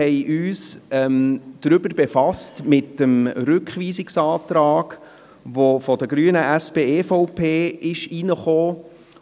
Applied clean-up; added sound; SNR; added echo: none; none; none; none.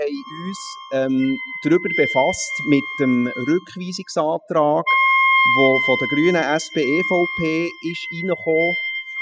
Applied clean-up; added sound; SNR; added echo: classical method spectral subtraction.